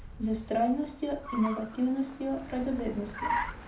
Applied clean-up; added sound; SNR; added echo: none; Car; 7 dB; reverberation time 0.4 s.